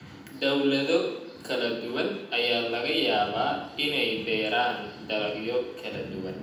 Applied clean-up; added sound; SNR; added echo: none; none; none; reverberation time 0.8 s.